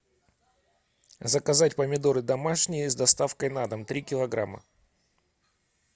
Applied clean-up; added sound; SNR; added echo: none; none; none; none.